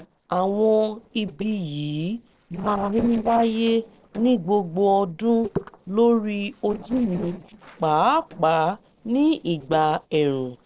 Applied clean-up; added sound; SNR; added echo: neural separator model SepFormer DNS4.